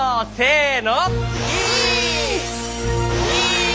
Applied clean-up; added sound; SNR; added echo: none; none; none; none.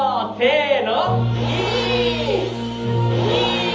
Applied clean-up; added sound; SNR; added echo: none; none; none; reverberation time 0.7 s.